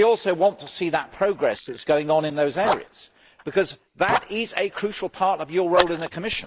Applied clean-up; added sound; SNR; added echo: neural mask model Resemble Enhance denoiser.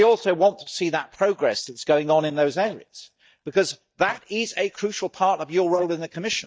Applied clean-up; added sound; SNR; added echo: neural mask model DeepFilterNet 3.